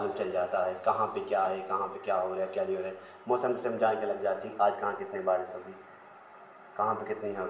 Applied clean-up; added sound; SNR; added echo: none; none; none; reverberation time 0.8 s.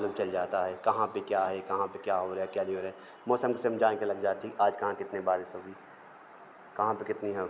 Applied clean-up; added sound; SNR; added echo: none; none; none; none.